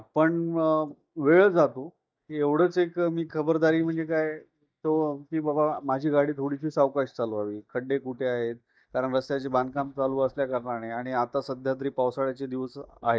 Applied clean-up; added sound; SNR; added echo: neural mask model DeepFilterNet 3.